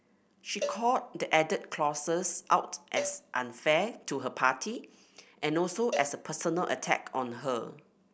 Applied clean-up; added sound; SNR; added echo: none; Cowbell; 11 dB; none.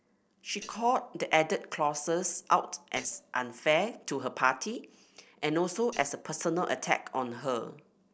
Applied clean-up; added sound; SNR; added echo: neural separator model SepFormer DNS4.